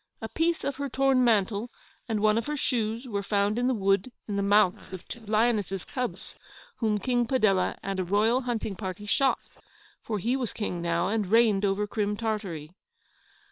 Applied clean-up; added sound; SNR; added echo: neural separator model SepFormer WHAM!.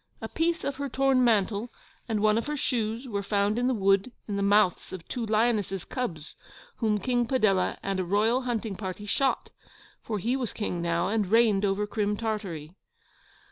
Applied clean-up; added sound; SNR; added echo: none; none; none; none.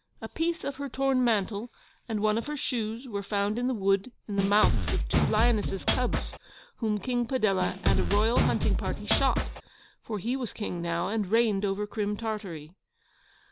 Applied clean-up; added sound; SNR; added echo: none; Drum kit; -3 dB; none.